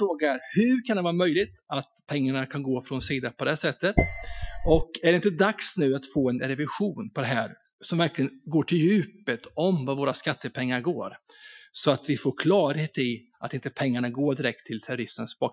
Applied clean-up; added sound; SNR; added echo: classical method Wiener filter.